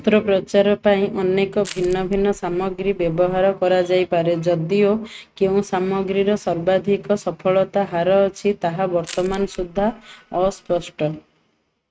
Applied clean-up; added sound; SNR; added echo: neural mask model RNNoise.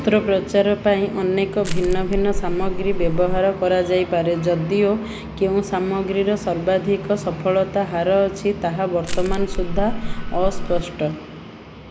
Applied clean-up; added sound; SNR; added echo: none; Crushing; 1 dB; none.